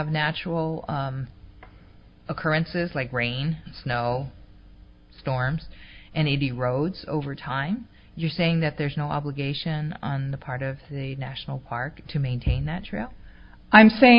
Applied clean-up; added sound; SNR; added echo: none; none; none; none.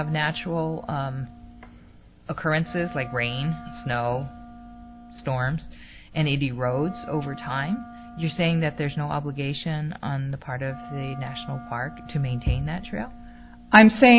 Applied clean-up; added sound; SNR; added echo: none; Wind instrument, woodwind instrument; 18 dB; none.